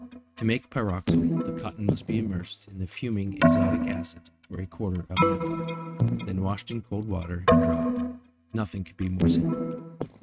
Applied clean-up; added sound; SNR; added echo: neural mask model RNNoise.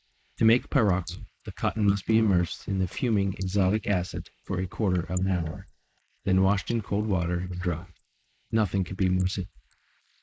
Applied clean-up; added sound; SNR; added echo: neural mask model Resemble Enhance denoiser.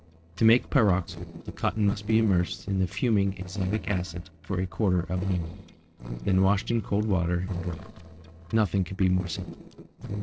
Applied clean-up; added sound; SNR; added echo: neural separator model SepFormer DNS4.